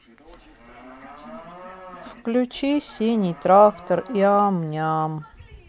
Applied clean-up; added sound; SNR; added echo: none; Livestock, farm animals, working animals; 20 dB; none.